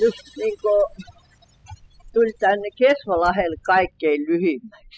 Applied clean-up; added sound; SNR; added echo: classical method spectral subtraction.